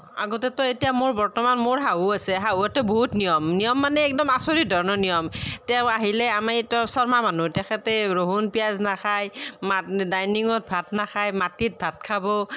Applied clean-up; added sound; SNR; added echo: none; none; none; none.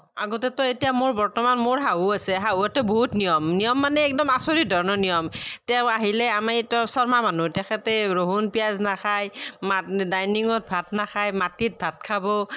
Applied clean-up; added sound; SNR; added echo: neural mask model DeepFilterNet 3.